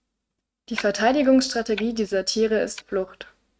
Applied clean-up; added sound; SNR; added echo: neural mask model RNNoise.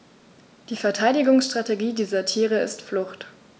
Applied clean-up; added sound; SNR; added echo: none; none; none; none.